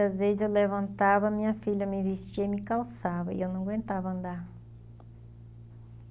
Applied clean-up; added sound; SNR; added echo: none; none; none; none.